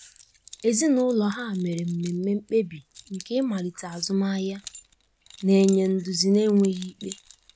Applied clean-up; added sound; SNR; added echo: none; Keys jangling; 13 dB; none.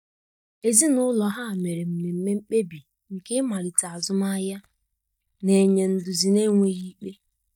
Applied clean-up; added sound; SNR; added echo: neural mask model DeepFilterNet 3.